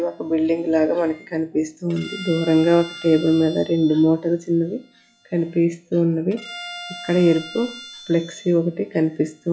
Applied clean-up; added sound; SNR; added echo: classical method log-MMSE.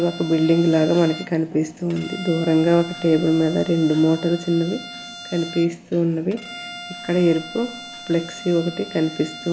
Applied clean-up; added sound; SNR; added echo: none; Bowed string instrument; 16 dB; none.